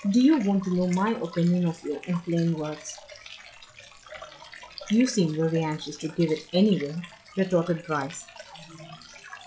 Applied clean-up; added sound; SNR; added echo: classical method log-MMSE.